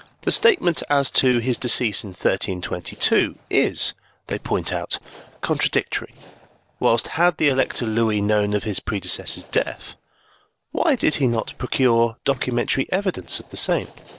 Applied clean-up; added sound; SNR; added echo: neural separator model SepFormer DNS4.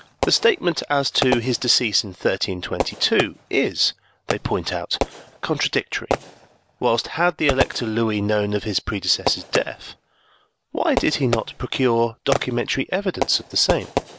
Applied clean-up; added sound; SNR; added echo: none; Fireworks; 8 dB; none.